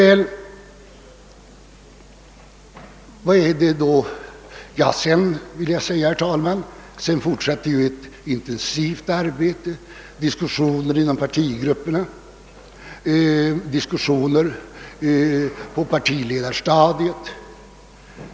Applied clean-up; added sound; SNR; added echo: none; none; none; none.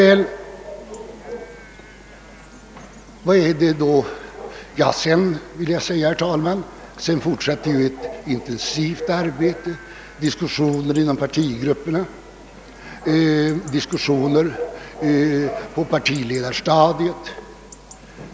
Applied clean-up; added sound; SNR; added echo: none; Bark / Chatter / Chirp, tweet / Livestock, farm animals, working animals; 16 dB; none.